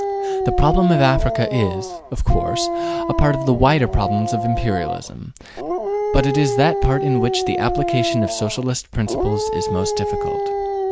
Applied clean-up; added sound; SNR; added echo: none; Dog; 3 dB; none.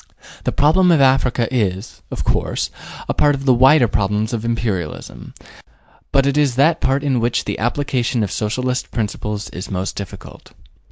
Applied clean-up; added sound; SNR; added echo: none; none; none; none.